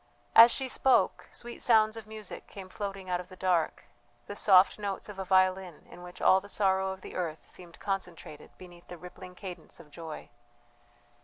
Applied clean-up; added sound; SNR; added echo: none; none; none; none.